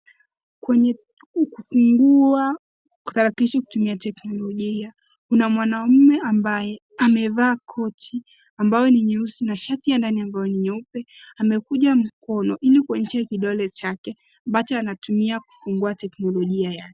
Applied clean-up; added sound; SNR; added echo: none; none; none; none.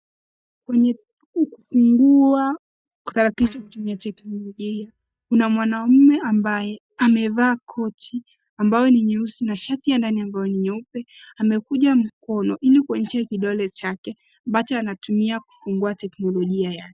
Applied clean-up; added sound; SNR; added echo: neural mask model DeepFilterNet 3.